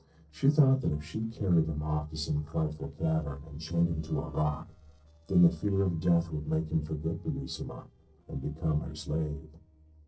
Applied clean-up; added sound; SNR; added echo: neural separator model SepFormer DNS4.